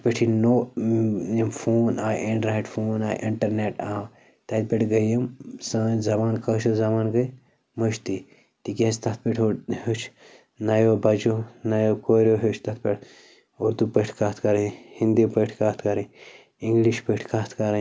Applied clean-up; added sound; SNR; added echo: none; none; none; none.